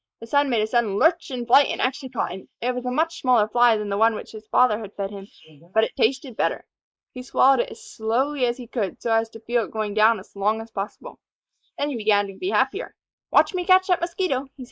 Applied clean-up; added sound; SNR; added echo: neural mask model Resemble Enhance denoiser.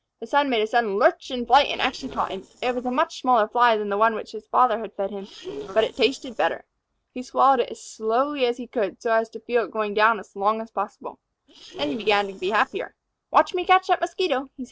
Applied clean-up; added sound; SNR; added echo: neural separator model SepFormer DNS4.